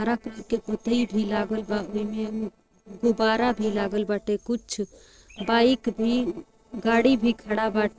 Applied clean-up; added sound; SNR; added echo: neural separator model SepFormer DNS4.